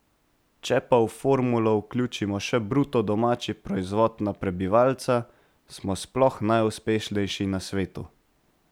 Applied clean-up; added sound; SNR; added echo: none; none; none; none.